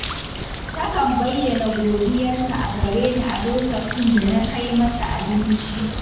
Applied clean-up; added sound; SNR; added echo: none; Bird; 7 dB; reverberation time 0.7 s.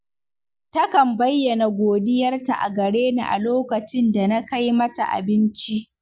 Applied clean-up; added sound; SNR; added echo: none; none; none; none.